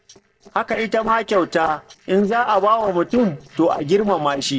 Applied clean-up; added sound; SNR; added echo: neural separator model SepFormer DNS4.